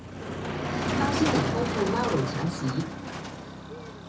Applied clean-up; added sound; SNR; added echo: none; Motor vehicle (road); -1 dB; reverberation time 0.3 s.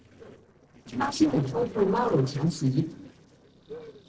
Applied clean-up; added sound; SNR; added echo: neural separator model SepFormer DNS4.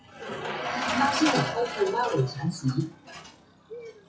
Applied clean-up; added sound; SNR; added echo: classical method WPE with log-MMSE.